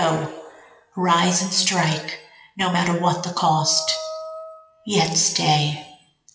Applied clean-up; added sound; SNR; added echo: classical method WPE with log-MMSE.